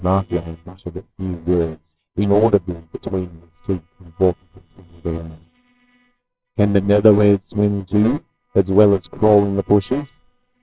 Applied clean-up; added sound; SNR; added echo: neural separator model SepFormer WHAMR!.